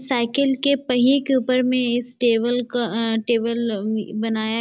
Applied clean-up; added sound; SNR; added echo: none; none; none; none.